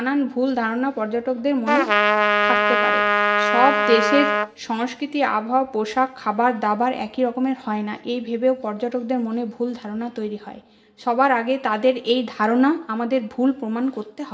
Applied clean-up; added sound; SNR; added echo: none; Trumpet; -3 dB; reverberation time 0.7 s.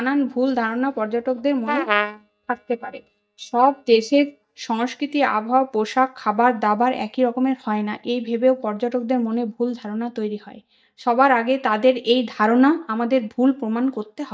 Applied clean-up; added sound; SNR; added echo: neural mask model DeepFilterNet 3.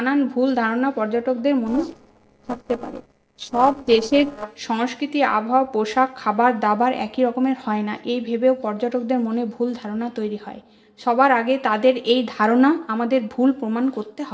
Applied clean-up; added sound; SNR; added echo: neural separator model SepFormer DNS4.